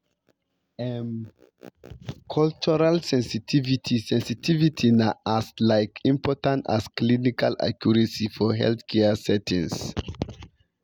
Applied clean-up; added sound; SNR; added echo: none; none; none; none.